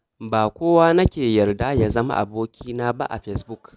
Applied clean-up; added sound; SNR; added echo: none; none; none; none.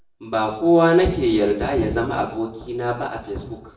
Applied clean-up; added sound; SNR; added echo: none; none; none; reverberation time 0.7 s.